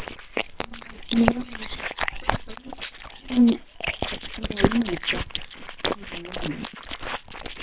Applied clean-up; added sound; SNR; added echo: neural separator model SepFormer WHAMR!.